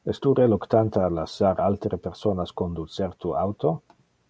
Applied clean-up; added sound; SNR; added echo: none; none; none; none.